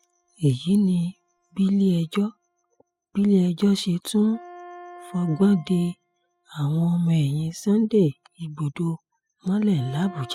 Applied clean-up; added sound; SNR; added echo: classical method spectral subtraction.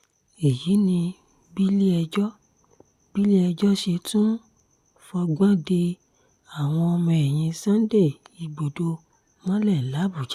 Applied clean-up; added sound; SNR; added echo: none; none; none; none.